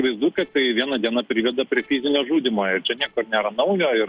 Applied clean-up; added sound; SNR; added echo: neural separator model SepFormer DNS4.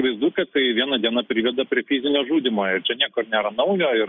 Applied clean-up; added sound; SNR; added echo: neural mask model Resemble Enhance denoiser.